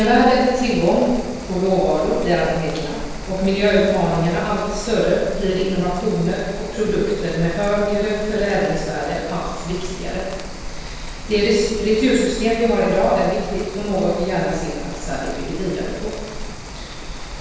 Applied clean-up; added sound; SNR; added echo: none; Rain; 10 dB; reverberation time 1.2 s.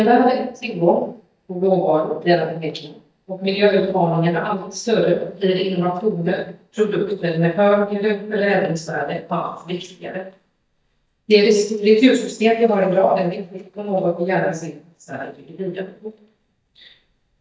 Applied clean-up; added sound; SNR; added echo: neural mask model DeepFilterNet 3.